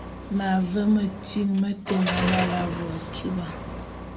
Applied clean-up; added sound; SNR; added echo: none; Car; 7 dB; none.